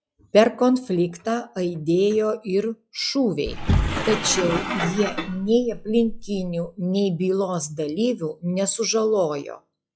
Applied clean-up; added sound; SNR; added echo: classical method log-MMSE.